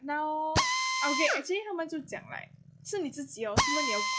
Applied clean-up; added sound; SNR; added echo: classical method log-MMSE.